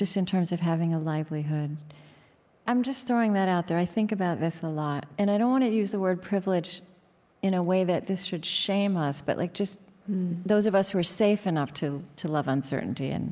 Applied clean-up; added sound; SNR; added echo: none; none; none; none.